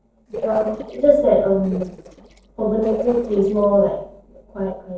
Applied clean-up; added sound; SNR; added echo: neural separator model SepFormer DNS4.